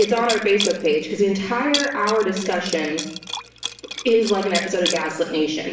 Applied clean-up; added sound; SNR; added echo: none; Liquid; 10 dB; reverberation time 0.7 s.